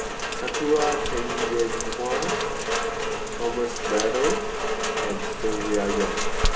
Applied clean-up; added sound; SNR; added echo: none; Rain; -2 dB; reverberation time 0.3 s.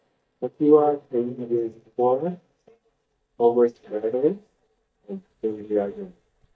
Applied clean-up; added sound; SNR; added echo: neural mask model DeepFilterNet 3.